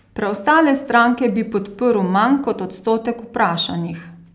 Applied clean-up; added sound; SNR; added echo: none; none; none; none.